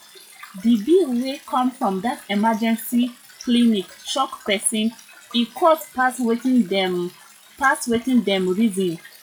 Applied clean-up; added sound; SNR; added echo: classical method log-MMSE.